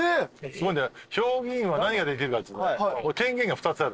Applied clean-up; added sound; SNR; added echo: neural separator model SepFormer DNS4.